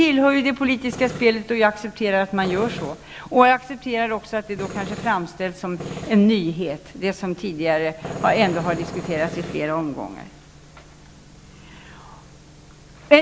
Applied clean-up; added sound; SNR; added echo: none; Tools; 15 dB; none.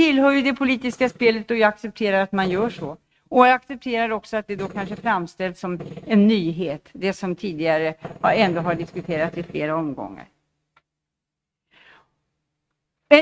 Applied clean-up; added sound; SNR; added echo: neural mask model RNNoise.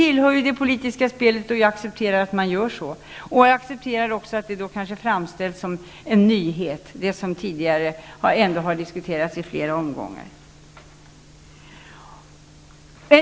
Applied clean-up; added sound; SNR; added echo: none; none; none; none.